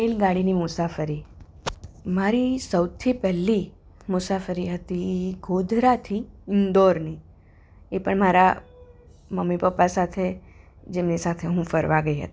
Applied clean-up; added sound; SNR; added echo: none; none; none; none.